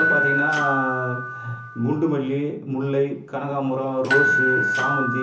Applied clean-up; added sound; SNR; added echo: none; Door / Bell; 0 dB; reverberation time 0.8 s.